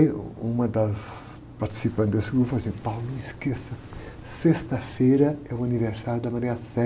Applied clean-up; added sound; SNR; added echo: none; none; none; none.